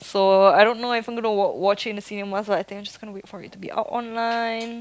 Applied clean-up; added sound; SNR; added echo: none; none; none; none.